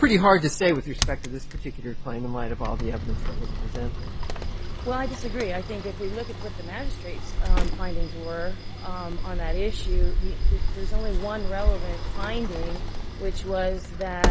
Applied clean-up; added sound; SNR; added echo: none; Sliding door; -4 dB; none.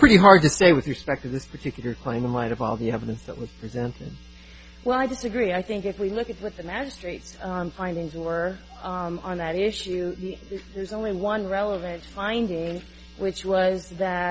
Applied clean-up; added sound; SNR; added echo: none; none; none; none.